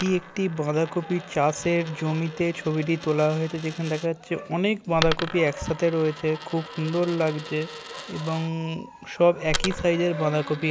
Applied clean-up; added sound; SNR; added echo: none; Coin (dropping); 12 dB; none.